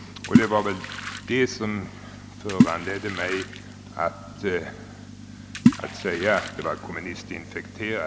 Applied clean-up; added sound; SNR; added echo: none; Water / Splash, splatter; -2 dB; none.